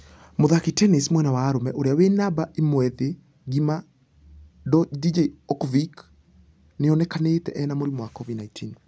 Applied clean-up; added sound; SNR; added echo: none; none; none; none.